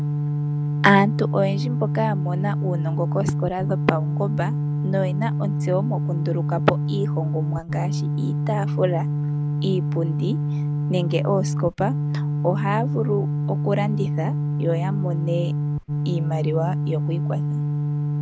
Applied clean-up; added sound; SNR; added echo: none; Organ; -3 dB; none.